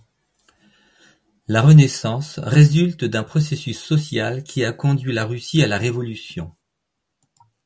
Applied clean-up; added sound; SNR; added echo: none; none; none; none.